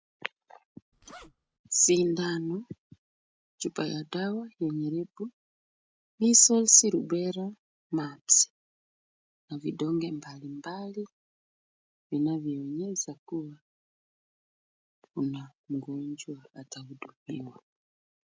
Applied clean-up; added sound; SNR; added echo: neural mask model RNNoise.